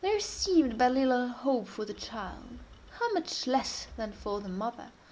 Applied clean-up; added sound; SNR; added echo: none; Wind; 20 dB; none.